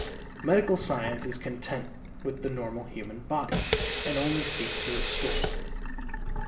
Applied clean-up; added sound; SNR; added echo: none; Sink (filling or washing) / Water tap, faucet; 1 dB; reverberation time 0.7 s.